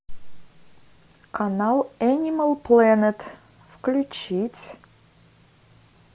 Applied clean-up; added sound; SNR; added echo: none; none; none; none.